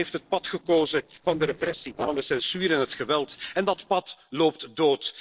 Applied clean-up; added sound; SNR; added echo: neural separator model SepFormer DNS4.